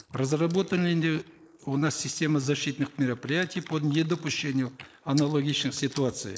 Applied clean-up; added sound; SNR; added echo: neural mask model Resemble Enhance denoiser.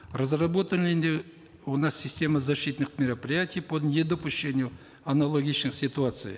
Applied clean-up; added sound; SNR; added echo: none; none; none; none.